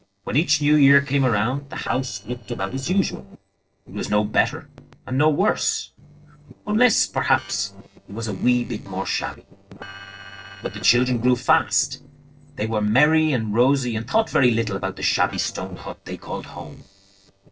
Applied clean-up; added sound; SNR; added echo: neural separator model SepFormer DNS4.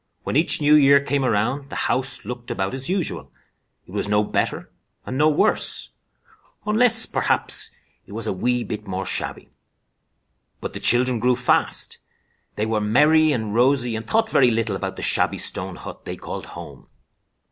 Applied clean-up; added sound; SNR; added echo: none; none; none; none.